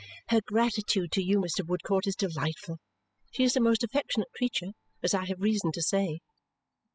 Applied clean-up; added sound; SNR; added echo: classical method spectral subtraction.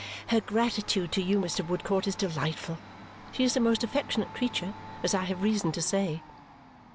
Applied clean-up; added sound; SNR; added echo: none; Domestic sounds, home sounds; 16 dB; none.